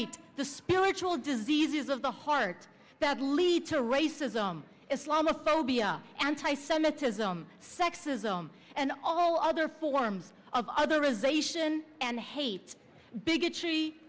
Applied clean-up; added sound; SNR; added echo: none; none; none; none.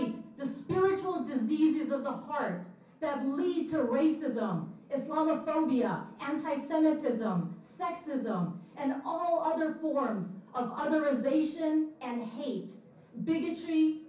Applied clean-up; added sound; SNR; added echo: none; none; none; reverberation time 0.6 s.